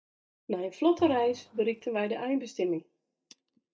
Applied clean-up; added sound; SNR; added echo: neural mask model DeepFilterNet 3.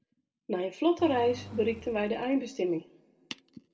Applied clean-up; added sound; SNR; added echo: none; Engine; 17 dB; reverberation time 1.1 s.